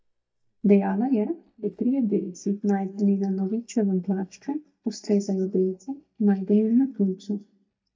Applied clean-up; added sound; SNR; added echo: neural mask model DeepFilterNet 3.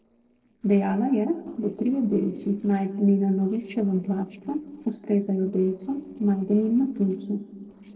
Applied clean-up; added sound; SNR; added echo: neural separator model SepFormer DNS4.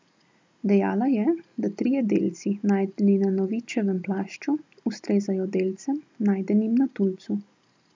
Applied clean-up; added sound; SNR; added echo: none; none; none; none.